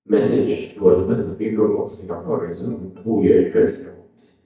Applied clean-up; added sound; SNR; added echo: neural mask model DeepFilterNet 3.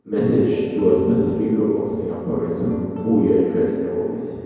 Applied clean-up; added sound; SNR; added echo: none; Guitar; 19 dB; reverberation time 2.2 s.